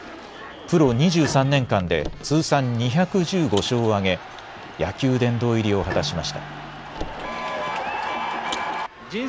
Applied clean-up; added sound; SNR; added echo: none; Car + Bowed string instrument; 15 dB; none.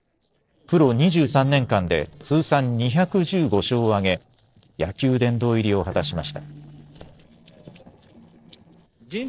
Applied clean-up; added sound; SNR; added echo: neural separator model SepFormer DNS4.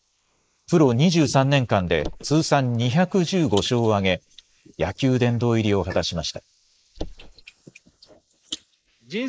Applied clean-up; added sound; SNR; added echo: neural mask model Resemble Enhance denoiser.